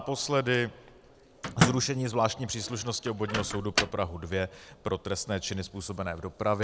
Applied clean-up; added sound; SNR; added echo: none; Microwave oven; 5 dB; none.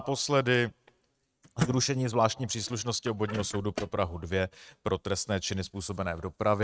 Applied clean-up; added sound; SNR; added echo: neural mask model RNNoise.